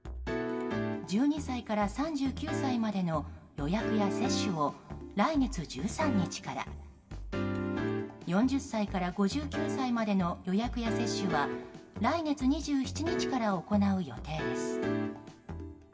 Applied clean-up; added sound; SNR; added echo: none; none; none; reverberation time 1.4 s.